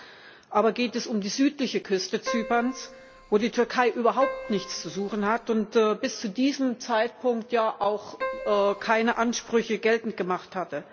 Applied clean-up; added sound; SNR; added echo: none; Keyboard (musical); 11 dB; none.